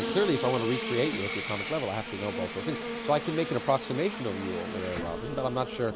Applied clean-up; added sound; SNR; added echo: none; Sink (filling or washing) / Water tap, faucet + Buzz; 5 dB; none.